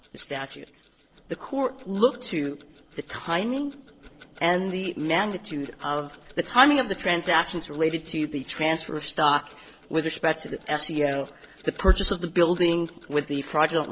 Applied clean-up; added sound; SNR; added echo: neural separator model SepFormer DNS4.